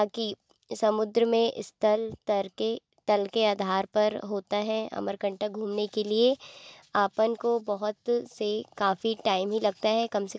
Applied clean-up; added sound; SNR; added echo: none; none; none; none.